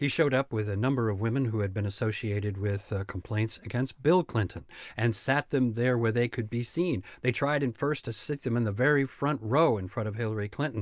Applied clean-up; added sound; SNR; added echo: none; none; none; none.